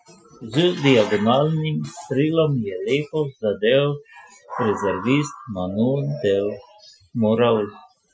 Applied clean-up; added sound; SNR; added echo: classical method Wiener filter.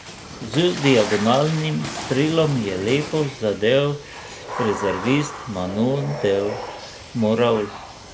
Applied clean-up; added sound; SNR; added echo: none; Water / Splash, splatter; 10 dB; none.